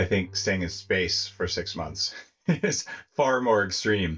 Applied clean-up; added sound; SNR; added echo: neural mask model DeepFilterNet 3.